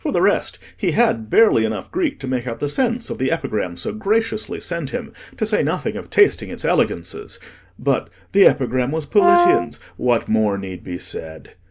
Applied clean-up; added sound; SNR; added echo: none; Brass instrument; -1 dB; none.